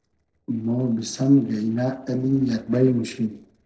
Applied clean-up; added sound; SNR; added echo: neural separator model SepFormer DNS4.